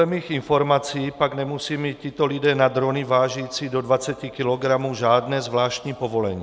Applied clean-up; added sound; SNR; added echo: none; none; none; none.